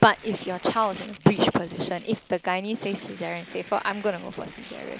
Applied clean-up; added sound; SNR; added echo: none; Tearing; 19 dB; none.